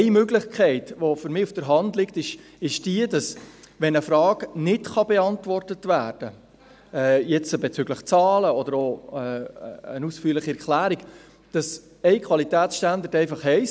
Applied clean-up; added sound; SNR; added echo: none; none; none; none.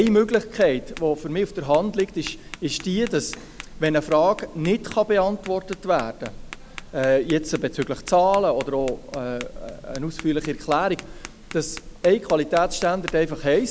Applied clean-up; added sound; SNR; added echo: none; Tap; 15 dB; none.